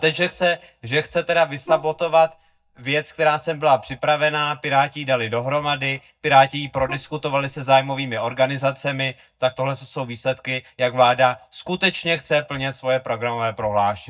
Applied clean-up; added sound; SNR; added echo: neural mask model DeepFilterNet 3.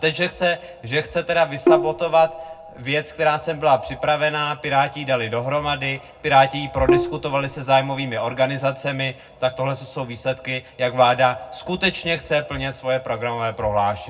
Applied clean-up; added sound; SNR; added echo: none; Bowed string instrument; 1 dB; reverberation time 0.3 s.